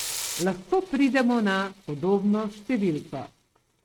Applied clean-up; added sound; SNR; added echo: neural mask model RNNoise.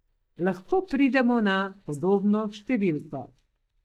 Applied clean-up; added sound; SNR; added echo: neural mask model DeepFilterNet 3.